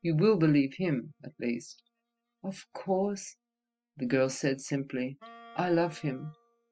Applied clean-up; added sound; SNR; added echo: classical method spectral subtraction.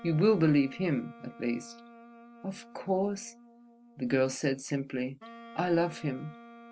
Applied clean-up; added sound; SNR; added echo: none; Wind instrument, woodwind instrument; 20 dB; none.